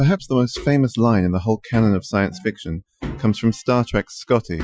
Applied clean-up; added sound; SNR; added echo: classical method Wiener filter.